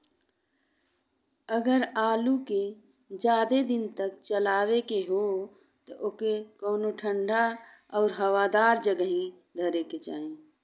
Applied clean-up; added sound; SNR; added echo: none; none; none; none.